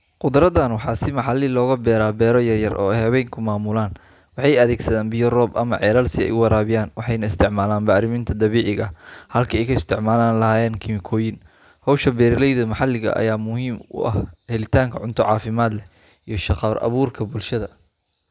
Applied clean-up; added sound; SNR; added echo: none; none; none; none.